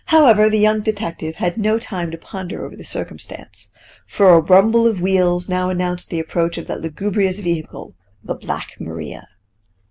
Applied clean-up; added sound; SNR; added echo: none; none; none; none.